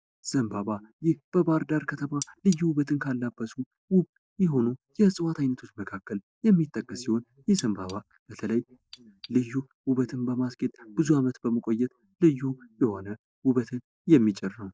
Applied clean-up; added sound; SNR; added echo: neural mask model DeepFilterNet 3.